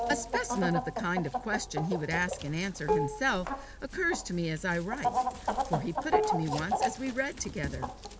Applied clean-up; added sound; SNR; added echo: none; Dishes, pots, and pans + Chicken, rooster; 0 dB; none.